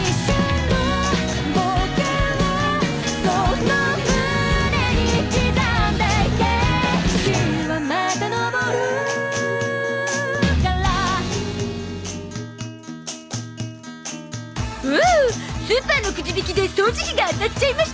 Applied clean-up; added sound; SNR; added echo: none; Guitar; 9 dB; none.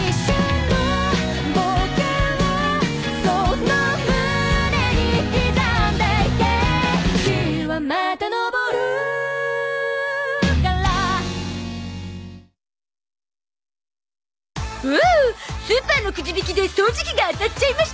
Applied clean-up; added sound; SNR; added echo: none; none; none; none.